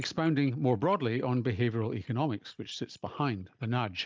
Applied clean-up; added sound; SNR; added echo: neural mask model DeepFilterNet 3.